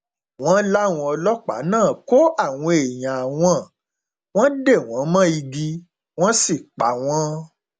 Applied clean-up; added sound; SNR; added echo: none; none; none; none.